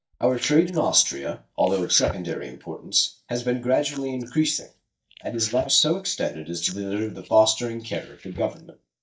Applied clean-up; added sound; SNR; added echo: neural mask model DeepFilterNet 3.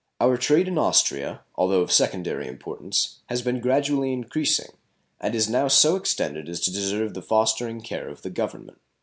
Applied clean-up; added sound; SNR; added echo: none; none; none; none.